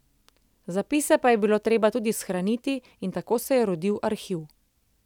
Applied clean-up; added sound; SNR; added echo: none; none; none; none.